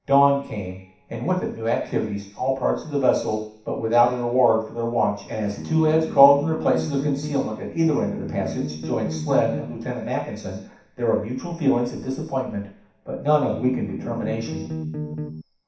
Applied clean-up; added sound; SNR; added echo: none; Bass guitar; 7 dB; reverberation time 0.7 s.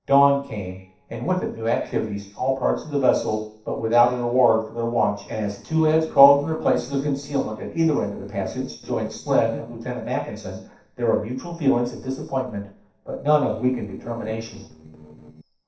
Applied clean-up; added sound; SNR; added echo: neural separator model SepFormer DNS4.